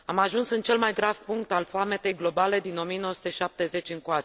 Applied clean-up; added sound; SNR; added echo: none; none; none; none.